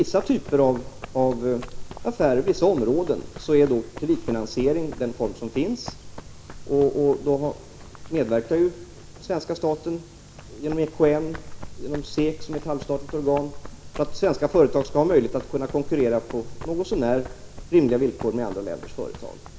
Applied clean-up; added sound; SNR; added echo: none; Run; 13 dB; none.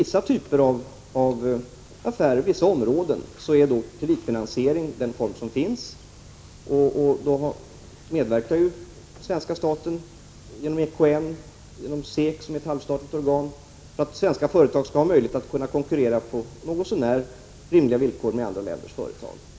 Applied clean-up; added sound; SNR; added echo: none; none; none; none.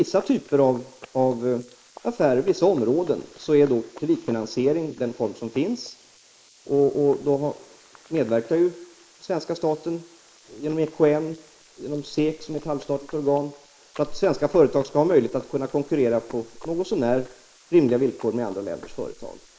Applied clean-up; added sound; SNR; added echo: neural mask model Resemble Enhance denoiser.